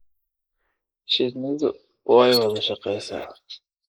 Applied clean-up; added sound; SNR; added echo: neural mask model Resemble Enhance denoiser.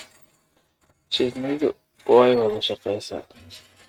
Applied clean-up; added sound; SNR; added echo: neural mask model RNNoise.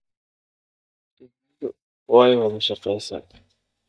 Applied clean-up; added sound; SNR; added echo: neural mask model DeepFilterNet 3.